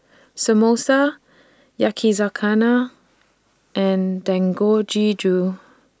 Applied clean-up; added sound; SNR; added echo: none; none; none; none.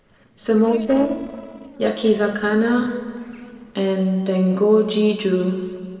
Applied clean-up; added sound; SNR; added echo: neural separator model SepFormer DNS4.